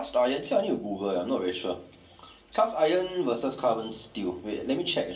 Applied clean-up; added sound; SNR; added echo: none; none; none; reverberation time 0.3 s.